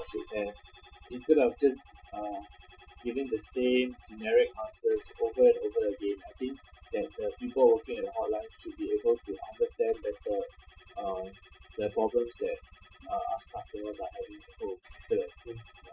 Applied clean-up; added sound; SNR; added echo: classical method Wiener filter.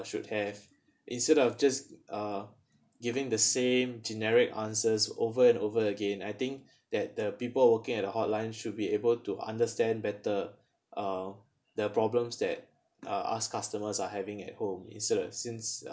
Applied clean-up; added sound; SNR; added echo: none; none; none; none.